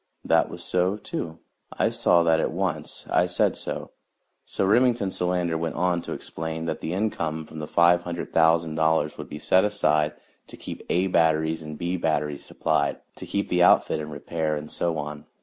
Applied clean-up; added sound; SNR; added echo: none; none; none; none.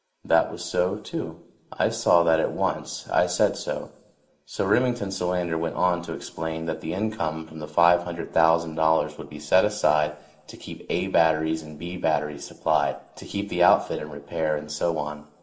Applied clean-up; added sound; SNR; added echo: none; none; none; reverberation time 0.7 s.